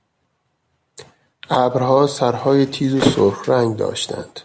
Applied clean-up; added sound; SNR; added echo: none; Thump, thud; 7 dB; none.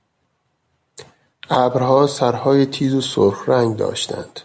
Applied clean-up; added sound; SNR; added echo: none; none; none; none.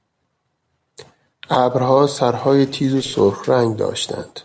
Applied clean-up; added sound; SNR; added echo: neural separator model SepFormer DNS4.